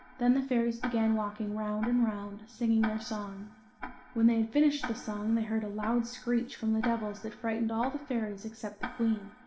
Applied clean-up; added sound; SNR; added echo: none; Tick-tock; 14 dB; reverberation time 1.9 s.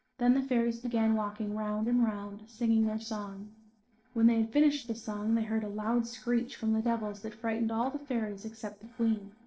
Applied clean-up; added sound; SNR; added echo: neural separator model SepFormer DNS4.